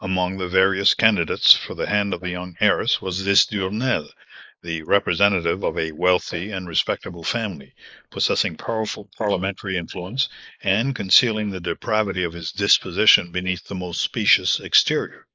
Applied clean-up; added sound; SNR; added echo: neural mask model Resemble Enhance denoiser.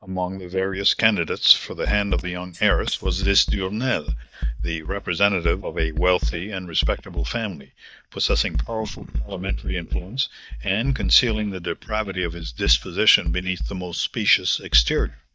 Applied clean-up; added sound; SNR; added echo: neural mask model DeepFilterNet 3.